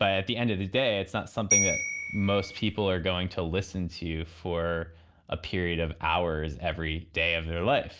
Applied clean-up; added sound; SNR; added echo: none; Bell; 1 dB; none.